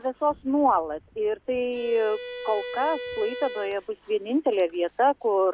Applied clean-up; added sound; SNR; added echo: none; Bowed string instrument; 11 dB; none.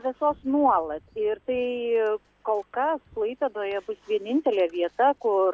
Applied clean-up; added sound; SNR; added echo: none; none; none; none.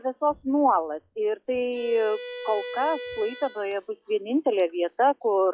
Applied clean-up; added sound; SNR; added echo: classical method log-MMSE.